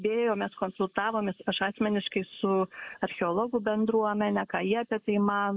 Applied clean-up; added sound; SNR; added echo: neural mask model Resemble Enhance denoiser.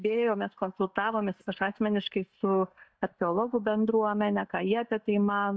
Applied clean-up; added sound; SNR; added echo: neural mask model DeepFilterNet 3.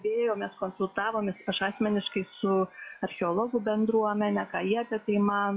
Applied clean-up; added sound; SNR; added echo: classical method log-MMSE.